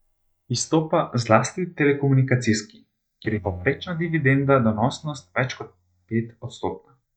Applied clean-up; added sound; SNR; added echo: neural mask model DeepFilterNet 3.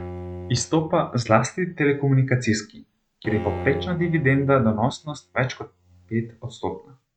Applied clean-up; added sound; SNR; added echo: neural mask model RNNoise.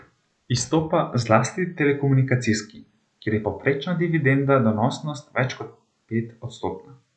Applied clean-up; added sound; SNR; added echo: none; none; none; none.